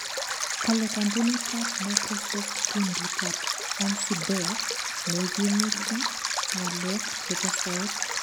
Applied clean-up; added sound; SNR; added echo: none; Stream; -1 dB; none.